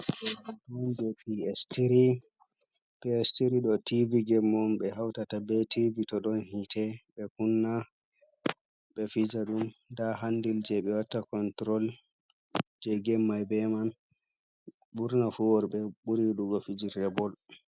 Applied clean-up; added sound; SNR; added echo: none; none; none; none.